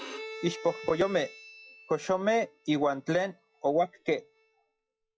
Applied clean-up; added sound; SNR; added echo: classical method log-MMSE.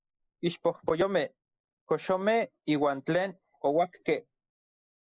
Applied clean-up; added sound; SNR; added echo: neural mask model Resemble Enhance denoiser.